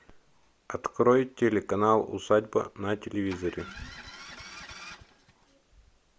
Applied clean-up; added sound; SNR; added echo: none; Engine starting; 16 dB; none.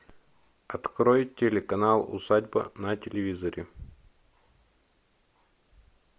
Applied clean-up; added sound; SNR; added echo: none; none; none; none.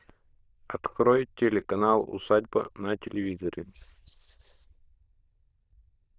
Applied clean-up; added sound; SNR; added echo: neural diffusion model UNIVERSE++.